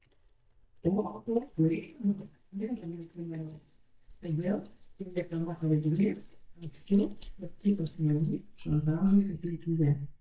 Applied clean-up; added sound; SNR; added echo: neural mask model DeepFilterNet 3.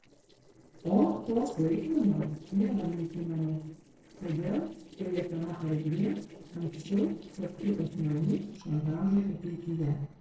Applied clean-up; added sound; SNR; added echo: neural separator model SepFormer DNS4.